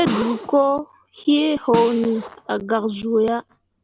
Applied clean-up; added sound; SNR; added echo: none; Zipper (clothing) + Snare drum; 12 dB; none.